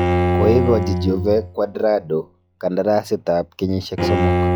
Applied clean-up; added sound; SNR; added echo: classical method log-MMSE.